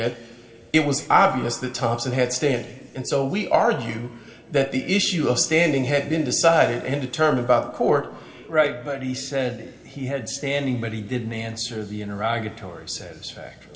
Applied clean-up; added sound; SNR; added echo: none; none; none; reverberation time 2.0 s.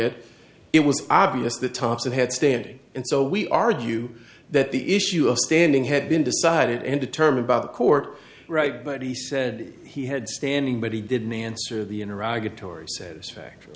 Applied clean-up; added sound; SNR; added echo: none; none; none; none.